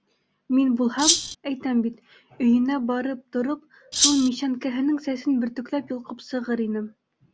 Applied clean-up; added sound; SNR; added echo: none; Rattle (instrument); -4 dB; none.